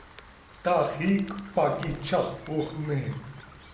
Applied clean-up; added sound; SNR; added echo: none; Rain; 19 dB; none.